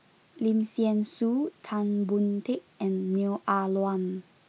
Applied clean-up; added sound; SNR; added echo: none; none; none; none.